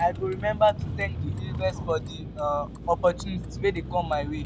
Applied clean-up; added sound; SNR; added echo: none; Vehicle; 6 dB; none.